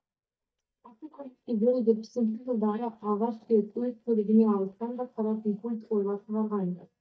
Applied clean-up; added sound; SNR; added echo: neural mask model DeepFilterNet 3.